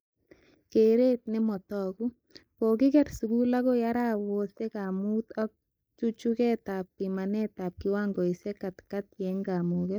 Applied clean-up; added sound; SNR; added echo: neural mask model Resemble Enhance denoiser.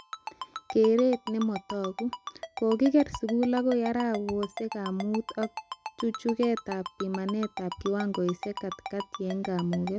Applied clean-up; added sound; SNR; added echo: none; Ringtone; 11 dB; none.